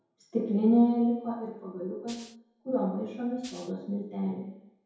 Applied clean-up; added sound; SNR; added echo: none; Rattle (instrument); 19 dB; reverberation time 0.9 s.